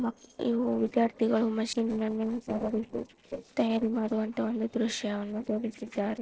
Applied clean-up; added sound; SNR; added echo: neural separator model SepFormer DNS4.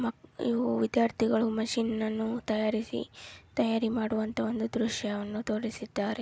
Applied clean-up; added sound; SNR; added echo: none; none; none; none.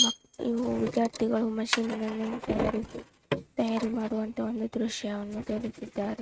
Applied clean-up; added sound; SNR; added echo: neural mask model RNNoise.